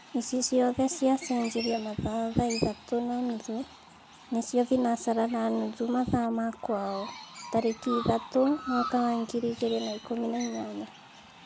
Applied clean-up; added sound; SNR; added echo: none; Chirp, tweet; 14 dB; none.